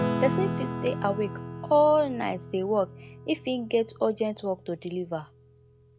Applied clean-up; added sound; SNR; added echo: none; Acoustic guitar / Strum; 7 dB; none.